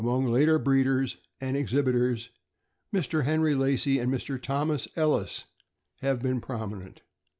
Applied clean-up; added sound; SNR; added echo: none; none; none; none.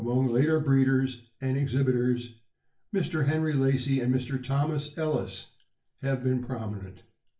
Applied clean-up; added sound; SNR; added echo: none; none; none; reverberation time 0.3 s.